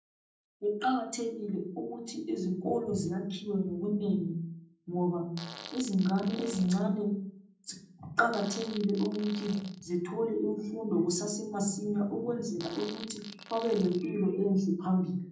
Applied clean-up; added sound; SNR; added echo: none; Fart; 16 dB; reverberation time 0.6 s.